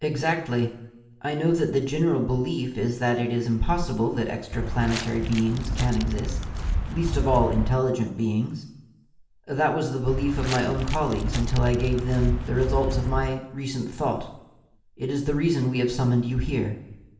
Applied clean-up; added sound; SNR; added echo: none; Walk, footsteps; 2 dB; reverberation time 0.8 s.